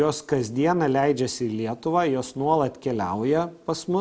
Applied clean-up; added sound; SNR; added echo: none; none; none; none.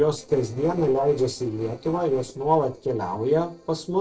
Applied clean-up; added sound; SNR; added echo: neural separator model SepFormer DNS4.